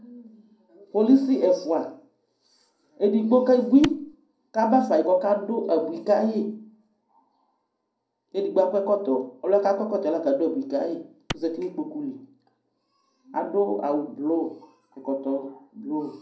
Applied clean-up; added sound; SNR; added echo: none; Clapping; 9 dB; reverberation time 0.5 s.